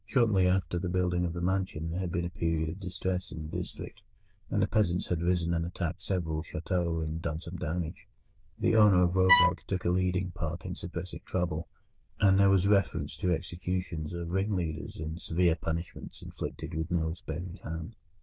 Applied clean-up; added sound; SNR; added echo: neural diffusion model UNIVERSE++.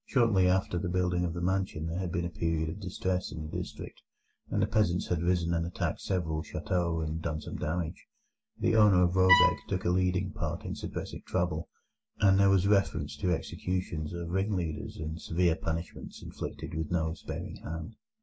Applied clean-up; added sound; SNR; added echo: none; Bowed string instrument; -1 dB; none.